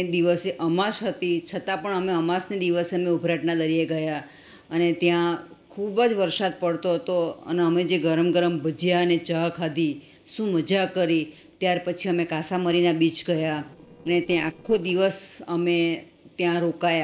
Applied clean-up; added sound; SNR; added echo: neural separator model SepFormer DNS4.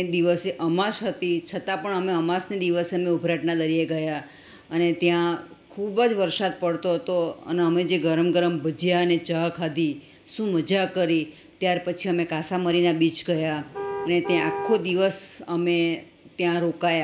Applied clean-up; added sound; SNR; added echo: none; Car; 7 dB; reverberation time 0.6 s.